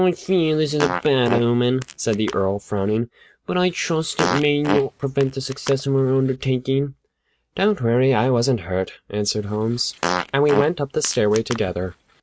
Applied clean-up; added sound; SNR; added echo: neural mask model RNNoise.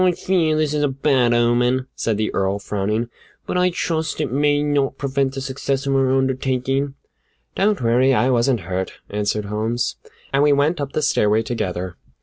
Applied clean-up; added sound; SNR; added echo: none; none; none; none.